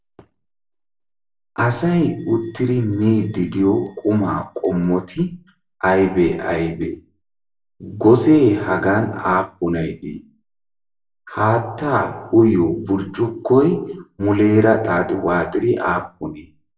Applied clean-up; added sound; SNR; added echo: none; Bell; 16 dB; reverberation time 0.2 s.